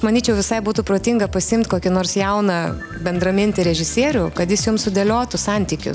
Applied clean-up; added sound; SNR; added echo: none; none; none; none.